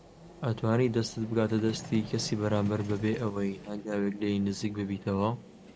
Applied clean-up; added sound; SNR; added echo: none; Vehicle; 16 dB; none.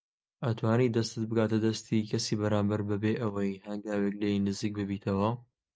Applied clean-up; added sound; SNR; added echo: none; none; none; none.